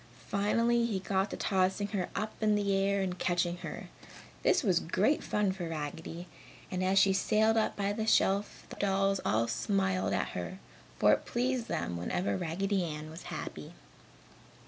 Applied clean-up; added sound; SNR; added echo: none; none; none; none.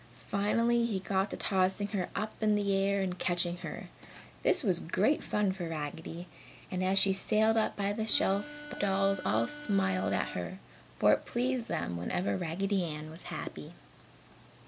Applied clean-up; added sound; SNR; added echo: none; Harmonica; 13 dB; none.